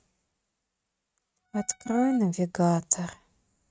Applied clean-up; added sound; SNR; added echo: neural mask model RNNoise.